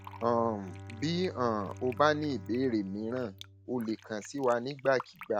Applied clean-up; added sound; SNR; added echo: none; Fill (with liquid) + Bowed string instrument; 15 dB; none.